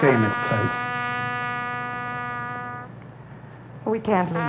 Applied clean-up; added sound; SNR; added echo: none; Trumpet; 3 dB; none.